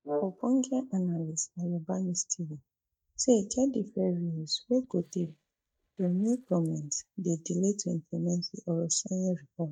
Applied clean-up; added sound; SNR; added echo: neural mask model DeepFilterNet 3.